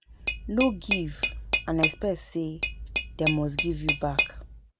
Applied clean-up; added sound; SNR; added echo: none; Tap / Glass; -1 dB; none.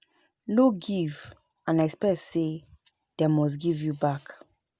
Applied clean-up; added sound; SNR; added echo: none; none; none; none.